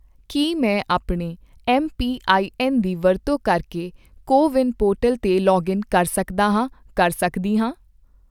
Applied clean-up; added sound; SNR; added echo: none; none; none; none.